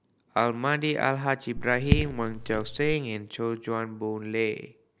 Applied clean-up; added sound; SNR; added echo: none; Raindrop / Drip; 0 dB; none.